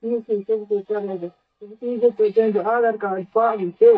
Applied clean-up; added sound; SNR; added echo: neural mask model DeepFilterNet 3.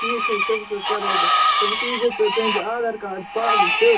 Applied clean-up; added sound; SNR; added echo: none; Screech; -2 dB; reverberation time 0.2 s.